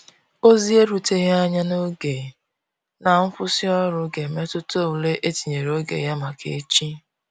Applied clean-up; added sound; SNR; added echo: none; none; none; none.